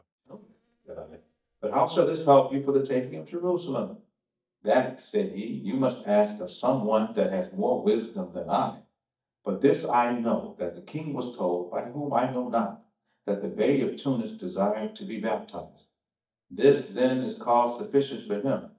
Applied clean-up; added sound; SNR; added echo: neural mask model DeepFilterNet 3.